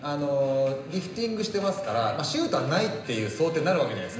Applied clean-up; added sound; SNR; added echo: none; none; none; reverberation time 0.9 s.